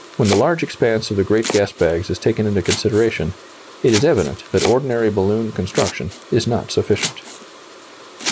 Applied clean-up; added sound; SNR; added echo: none; Domestic sounds, home sounds; 11 dB; none.